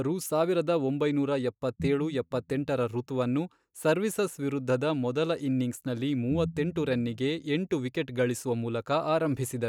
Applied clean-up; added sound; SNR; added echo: neural mask model DeepFilterNet 3.